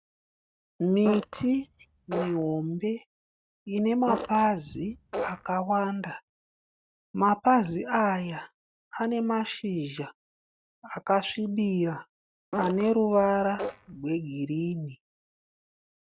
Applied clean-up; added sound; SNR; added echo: neural mask model RNNoise.